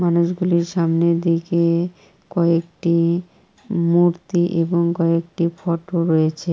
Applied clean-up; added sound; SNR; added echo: none; none; none; none.